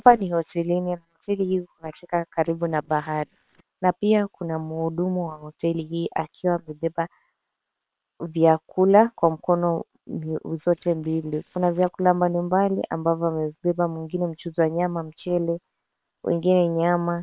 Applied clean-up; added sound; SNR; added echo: neural separator model SepFormer WHAM!.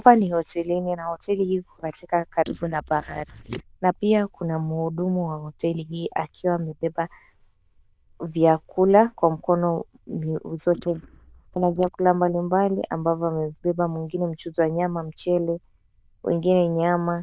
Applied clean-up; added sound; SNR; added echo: neural diffusion model UNIVERSE++.